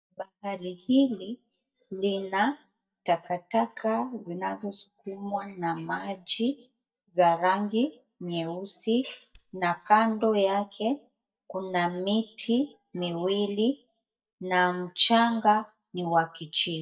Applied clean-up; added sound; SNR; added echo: neural mask model DeepFilterNet 3.